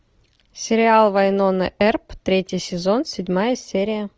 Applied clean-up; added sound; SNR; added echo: none; none; none; none.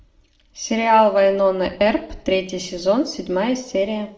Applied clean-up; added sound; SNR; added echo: none; none; none; reverberation time 0.6 s.